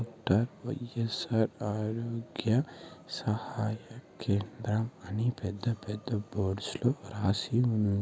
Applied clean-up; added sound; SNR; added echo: none; none; none; none.